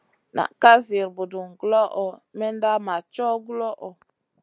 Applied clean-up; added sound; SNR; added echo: none; none; none; none.